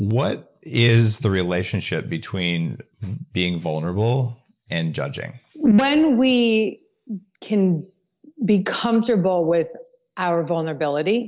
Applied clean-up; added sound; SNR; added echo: none; none; none; none.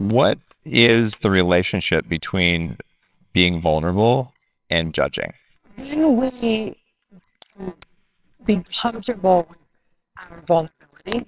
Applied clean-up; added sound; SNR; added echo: neural separator model SepFormer WHAMR!.